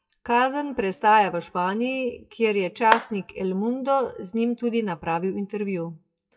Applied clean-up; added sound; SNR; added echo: classical method WPE with log-MMSE.